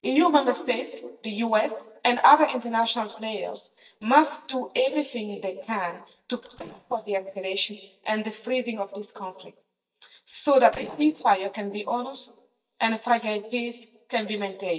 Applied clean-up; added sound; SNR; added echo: neural mask model DeepFilterNet 3.